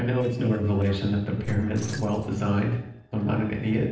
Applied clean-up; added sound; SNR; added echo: neural separator model SepFormer DNS4.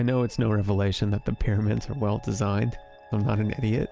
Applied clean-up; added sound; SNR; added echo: none; none; none; none.